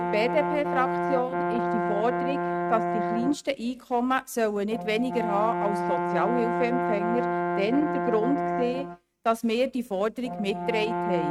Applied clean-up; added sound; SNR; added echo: neural mask model RNNoise.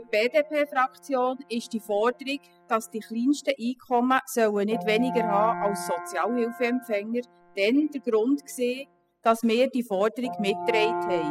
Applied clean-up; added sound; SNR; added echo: classical method spectral subtraction.